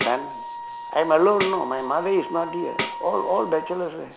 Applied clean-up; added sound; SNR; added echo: none; Wind instrument, woodwind instrument + Tambourine; 9 dB; none.